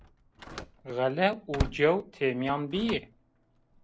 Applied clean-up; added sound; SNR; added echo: none; Slam; 9 dB; none.